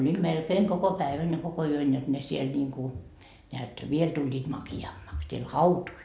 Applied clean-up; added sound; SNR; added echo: none; none; none; none.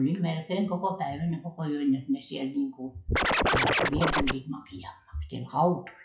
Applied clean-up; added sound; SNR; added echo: classical method WPE with log-MMSE.